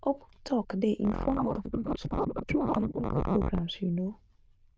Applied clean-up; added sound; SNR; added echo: neural diffusion model UNIVERSE++.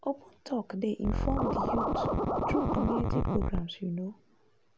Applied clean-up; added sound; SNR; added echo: none; Scratching (performance technique); -3 dB; none.